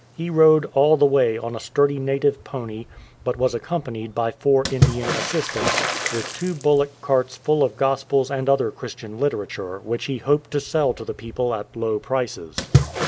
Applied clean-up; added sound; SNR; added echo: none; Water / Splash, splatter; 7 dB; none.